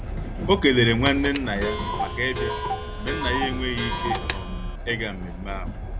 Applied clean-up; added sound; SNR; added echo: none; Train + Clock; 3 dB; none.